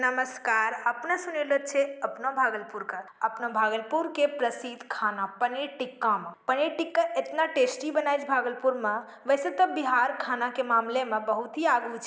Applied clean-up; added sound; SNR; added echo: none; none; none; none.